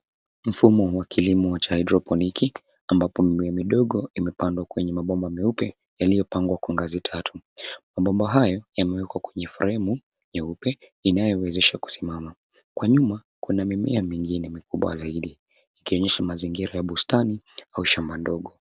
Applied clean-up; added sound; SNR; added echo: none; none; none; none.